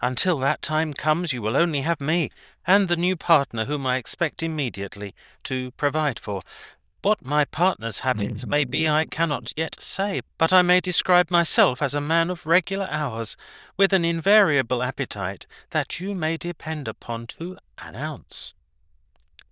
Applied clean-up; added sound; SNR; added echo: neural diffusion model UNIVERSE++.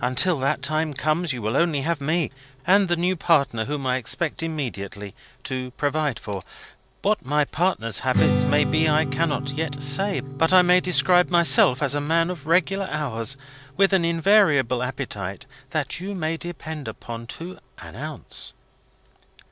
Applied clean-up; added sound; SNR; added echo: none; Strum; 10 dB; none.